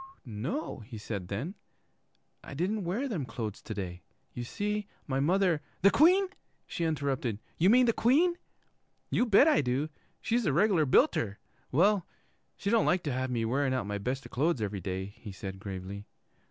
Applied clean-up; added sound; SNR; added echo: none; none; none; none.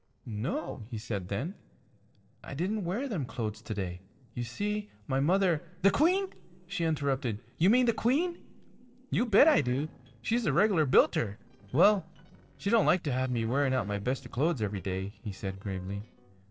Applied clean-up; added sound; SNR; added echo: neural separator model SepFormer DNS4.